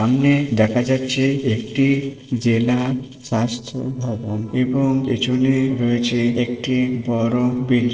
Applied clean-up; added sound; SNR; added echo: neural separator model SepFormer DNS4.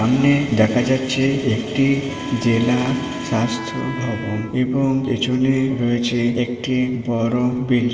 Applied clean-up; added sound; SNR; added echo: none; Wind instrument, woodwind instrument; 15 dB; reverberation time 2.4 s.